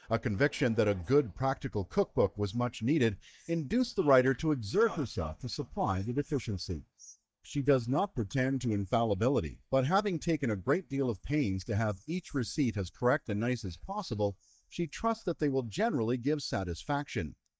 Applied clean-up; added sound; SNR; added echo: neural mask model DeepFilterNet 3.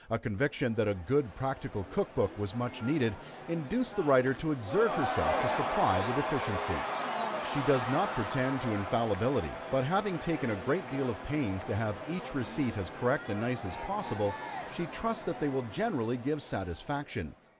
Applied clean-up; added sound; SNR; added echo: none; Crowd / Cheering; 6 dB; none.